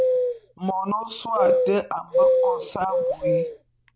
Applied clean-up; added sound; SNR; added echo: none; Bird vocalization, bird call, bird song; -5 dB; none.